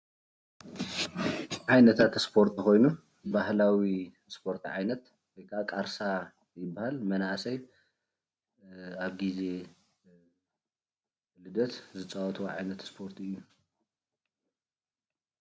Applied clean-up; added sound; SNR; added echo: none; none; none; none.